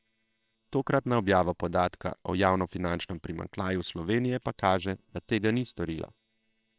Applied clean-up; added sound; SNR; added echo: neural separator model SepFormer WHAMR!.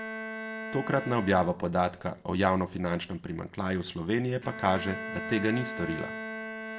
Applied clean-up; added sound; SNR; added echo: none; Bowed string instrument; 10 dB; reverberation time 0.5 s.